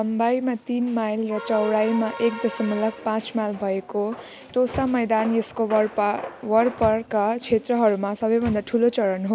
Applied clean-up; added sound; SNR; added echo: none; Microwave oven; 16 dB; none.